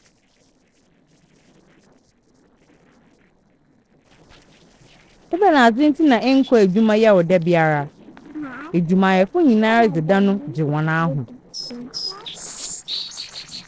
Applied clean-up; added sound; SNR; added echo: neural separator model SepFormer DNS4.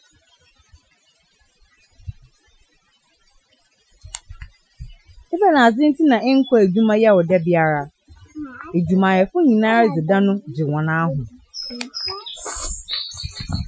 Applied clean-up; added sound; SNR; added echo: classical method Wiener filter.